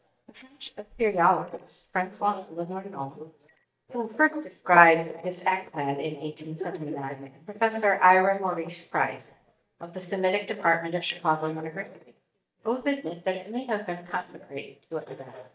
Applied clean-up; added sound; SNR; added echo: neural mask model DeepFilterNet 3.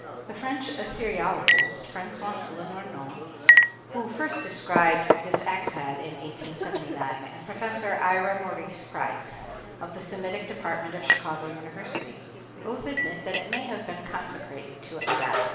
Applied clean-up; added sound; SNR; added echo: none; Chink, clink; -3 dB; reverberation time 1.2 s.